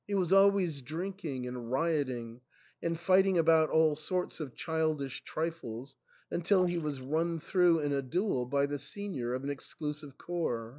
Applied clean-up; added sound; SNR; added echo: neural separator model SepFormer DNS4.